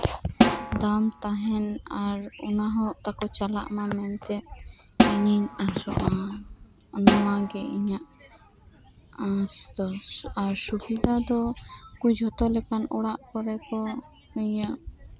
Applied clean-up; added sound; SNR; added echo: none; Snare drum; 0 dB; none.